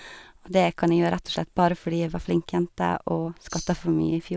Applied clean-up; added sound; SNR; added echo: none; Tambourine; 14 dB; none.